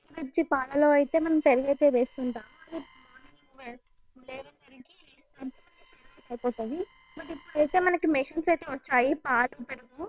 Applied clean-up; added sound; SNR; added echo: neural separator model SepFormer WHAM!.